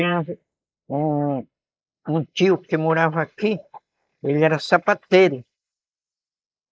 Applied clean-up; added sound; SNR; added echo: neural mask model Resemble Enhance denoiser.